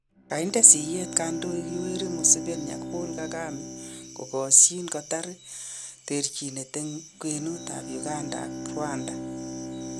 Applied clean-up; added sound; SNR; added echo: none; Bowed string instrument; 11 dB; none.